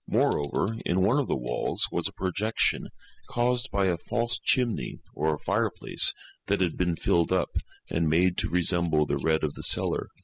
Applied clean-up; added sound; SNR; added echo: classical method spectral subtraction.